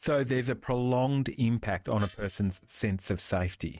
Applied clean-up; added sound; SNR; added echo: neural mask model RNNoise.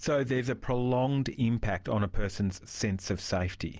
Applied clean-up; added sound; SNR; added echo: none; none; none; none.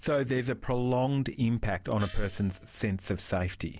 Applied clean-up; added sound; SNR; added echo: none; Gong; 20 dB; none.